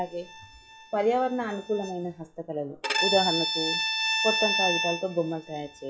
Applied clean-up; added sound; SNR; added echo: classical method log-MMSE.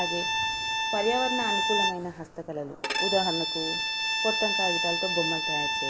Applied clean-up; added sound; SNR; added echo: none; Bowed string instrument; -3 dB; none.